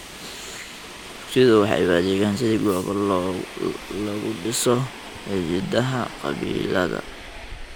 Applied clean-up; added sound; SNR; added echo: none; Subway, metro, underground; 14 dB; none.